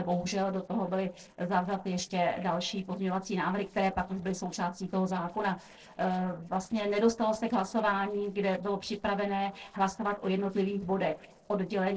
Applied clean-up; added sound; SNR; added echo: neural separator model SepFormer DNS4.